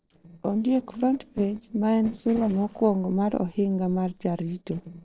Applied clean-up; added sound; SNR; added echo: neural separator model SepFormer DNS4.